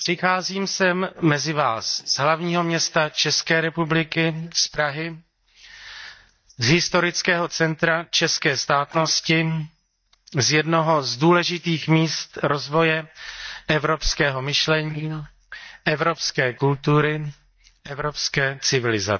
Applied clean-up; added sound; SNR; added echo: neural mask model DeepFilterNet 3.